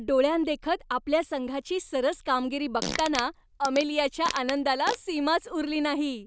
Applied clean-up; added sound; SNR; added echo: none; Fart; 10 dB; none.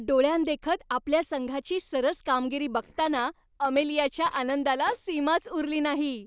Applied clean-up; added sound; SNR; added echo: neural separator model SepFormer DNS4.